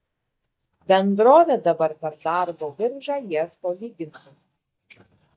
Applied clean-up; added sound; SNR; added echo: neural mask model DeepFilterNet 3.